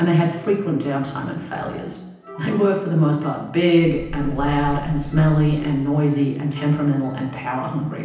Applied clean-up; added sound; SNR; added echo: none; Wind; 11 dB; reverberation time 0.9 s.